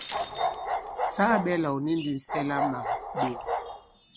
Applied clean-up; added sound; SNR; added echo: none; Shatter + Bark; 2 dB; none.